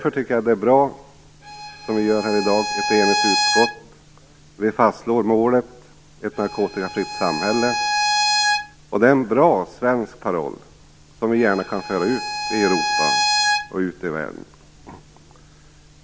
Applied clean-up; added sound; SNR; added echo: none; Bowed string instrument; 2 dB; none.